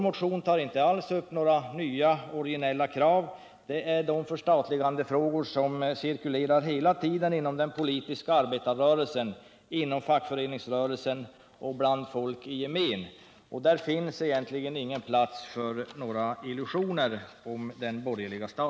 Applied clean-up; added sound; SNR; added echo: none; none; none; none.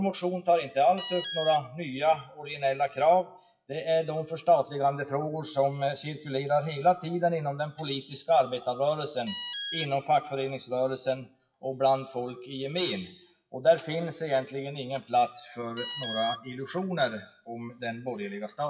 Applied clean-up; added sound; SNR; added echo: classical method WPE with log-MMSE.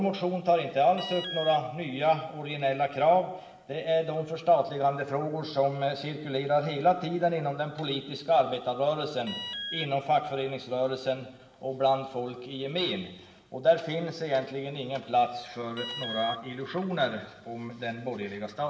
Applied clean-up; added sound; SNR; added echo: none; Alarm; 10 dB; reverberation time 0.8 s.